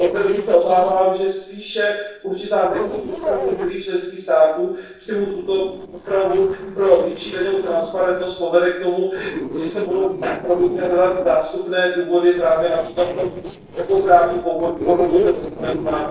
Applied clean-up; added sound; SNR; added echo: neural separator model SepFormer DNS4.